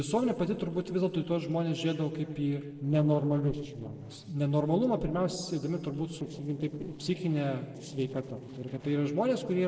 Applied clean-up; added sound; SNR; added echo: neural separator model SepFormer DNS4.